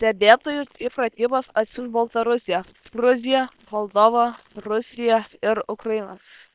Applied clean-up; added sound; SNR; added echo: neural separator model SepFormer WHAM!.